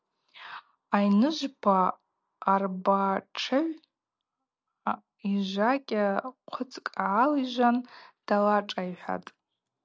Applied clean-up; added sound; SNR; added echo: none; none; none; none.